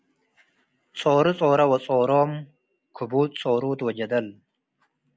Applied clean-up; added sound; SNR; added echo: none; none; none; none.